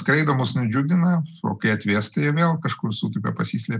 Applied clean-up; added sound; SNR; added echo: none; none; none; none.